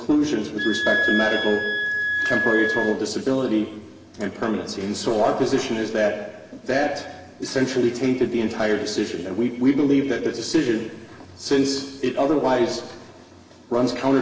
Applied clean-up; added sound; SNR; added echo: none; Wind instrument, woodwind instrument; 2 dB; reverberation time 1.2 s.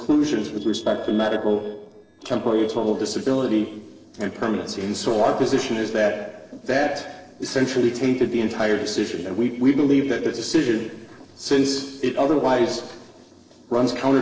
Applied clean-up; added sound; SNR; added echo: neural separator model SepFormer DNS4.